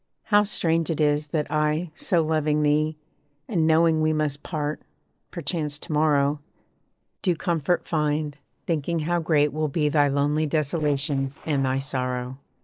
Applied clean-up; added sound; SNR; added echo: neural separator model SepFormer DNS4.